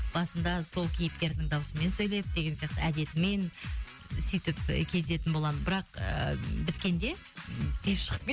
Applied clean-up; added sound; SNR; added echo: none; none; none; none.